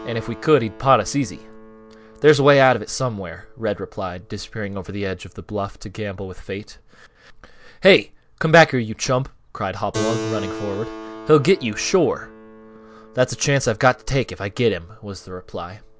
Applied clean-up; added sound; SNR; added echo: none; Keyboard (musical); 16 dB; none.